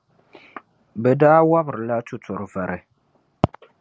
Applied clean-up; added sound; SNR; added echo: none; none; none; none.